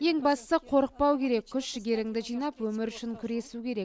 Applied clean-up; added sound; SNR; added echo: none; none; none; none.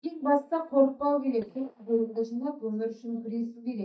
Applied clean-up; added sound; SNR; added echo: neural mask model DeepFilterNet 3.